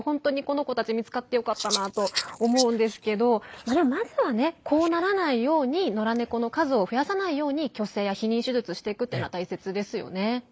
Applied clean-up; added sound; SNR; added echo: neural mask model Resemble Enhance denoiser.